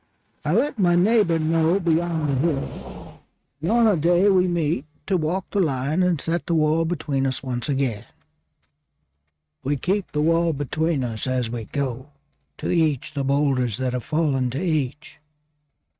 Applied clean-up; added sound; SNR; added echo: neural mask model RNNoise.